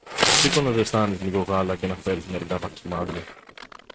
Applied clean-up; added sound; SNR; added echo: neural mask model RNNoise.